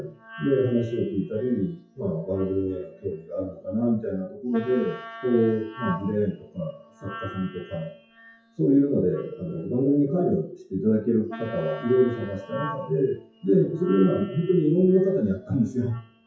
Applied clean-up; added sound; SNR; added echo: classical method WPE with log-MMSE.